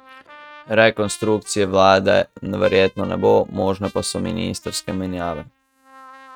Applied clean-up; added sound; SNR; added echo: neural mask model RNNoise.